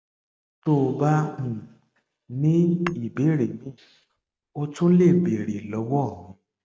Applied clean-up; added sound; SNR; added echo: none; Tap / Hammer; 19 dB; none.